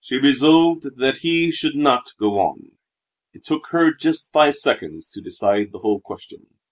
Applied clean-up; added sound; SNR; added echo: none; none; none; none.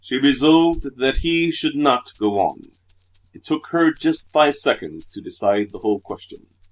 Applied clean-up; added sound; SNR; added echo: none; Rattle; 17 dB; none.